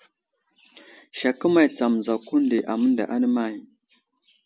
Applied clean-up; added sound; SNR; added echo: none; none; none; none.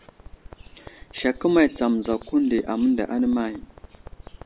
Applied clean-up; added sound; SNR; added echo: none; Crackle; 20 dB; none.